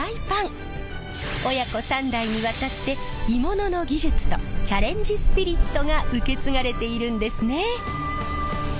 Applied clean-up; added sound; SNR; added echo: none; Wind; -1 dB; none.